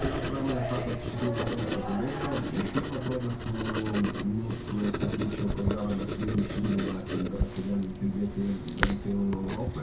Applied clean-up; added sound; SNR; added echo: none; Writing; 2 dB; reverberation time 0.3 s.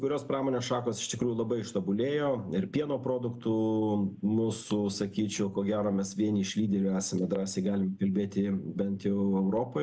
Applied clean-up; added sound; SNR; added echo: none; none; none; none.